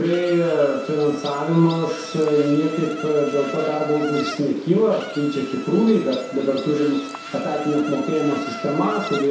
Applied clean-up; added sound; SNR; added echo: none; Insect; 13 dB; reverberation time 0.7 s.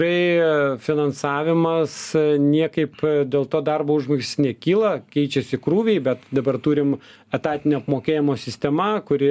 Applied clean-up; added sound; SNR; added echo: none; none; none; none.